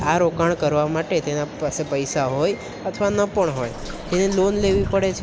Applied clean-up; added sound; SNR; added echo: none; Liquid; 13 dB; none.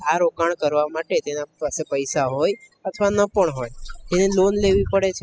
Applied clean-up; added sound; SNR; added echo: classical method spectral subtraction.